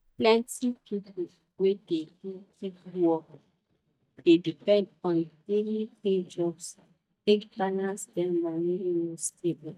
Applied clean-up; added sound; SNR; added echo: neural mask model DeepFilterNet 3.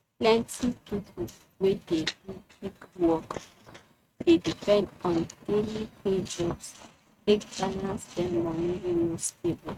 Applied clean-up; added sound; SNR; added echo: neural mask model RNNoise.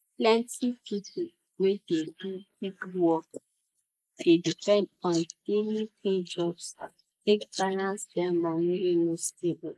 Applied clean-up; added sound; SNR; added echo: neural mask model Resemble Enhance denoiser.